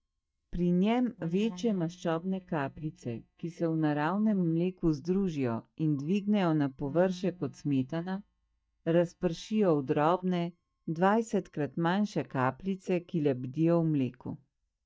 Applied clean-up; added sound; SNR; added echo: neural mask model DeepFilterNet 3.